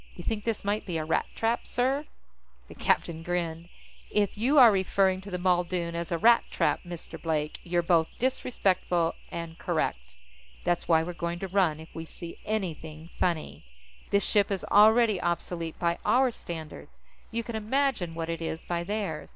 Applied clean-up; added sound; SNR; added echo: none; none; none; none.